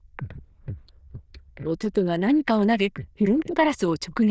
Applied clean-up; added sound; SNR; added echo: neural diffusion model UNIVERSE++.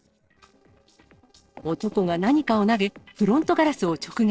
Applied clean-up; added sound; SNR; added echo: neural separator model SepFormer DNS4.